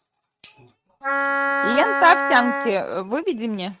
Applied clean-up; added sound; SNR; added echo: neural mask model RNNoise.